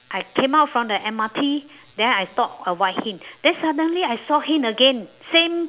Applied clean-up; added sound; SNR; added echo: none; none; none; none.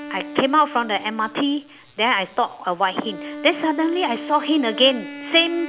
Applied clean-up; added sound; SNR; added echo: none; Wind instrument, woodwind instrument; 13 dB; none.